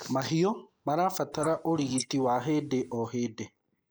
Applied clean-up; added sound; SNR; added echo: neural mask model Resemble Enhance denoiser.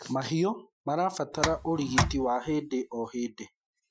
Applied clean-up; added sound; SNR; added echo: classical method Wiener filter.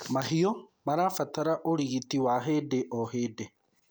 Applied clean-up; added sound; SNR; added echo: none; none; none; none.